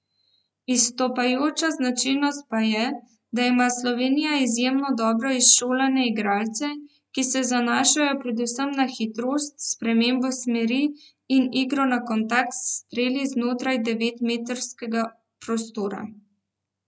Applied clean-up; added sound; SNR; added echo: none; none; none; none.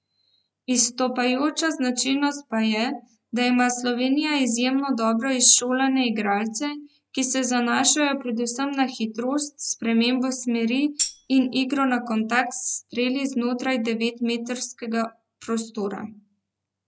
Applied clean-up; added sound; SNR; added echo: none; Tambourine; 8 dB; none.